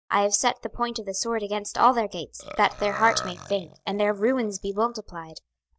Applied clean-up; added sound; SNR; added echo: neural mask model DeepFilterNet 3.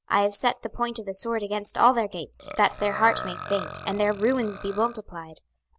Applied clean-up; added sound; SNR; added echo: none; Burping, eructation; 11 dB; none.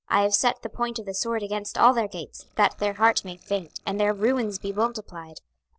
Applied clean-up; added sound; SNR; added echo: neural separator model SepFormer DNS4.